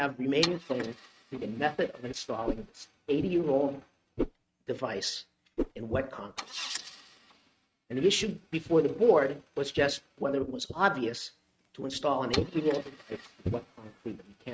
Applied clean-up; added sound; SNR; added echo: neural mask model RNNoise.